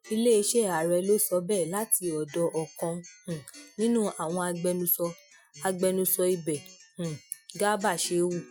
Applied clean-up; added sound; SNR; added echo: classical method Wiener filter.